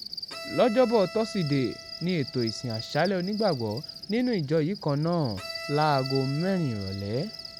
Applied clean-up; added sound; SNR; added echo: none; Cricket + Bowed string instrument; 13 dB; none.